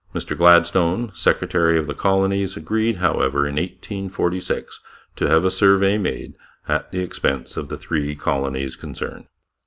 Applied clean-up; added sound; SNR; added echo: none; none; none; none.